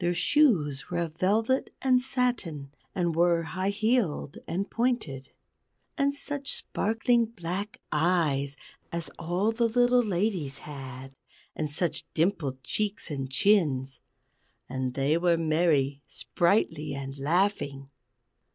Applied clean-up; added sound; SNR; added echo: none; none; none; none.